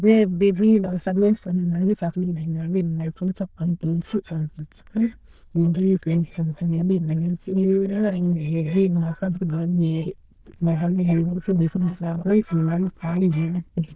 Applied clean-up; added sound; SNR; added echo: neural diffusion model UNIVERSE++.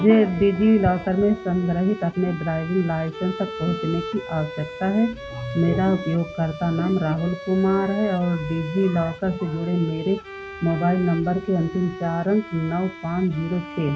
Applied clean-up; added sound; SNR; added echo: none; Bowed string instrument; 13 dB; none.